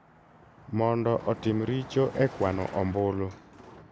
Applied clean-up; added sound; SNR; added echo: none; Car passing by; 16 dB; none.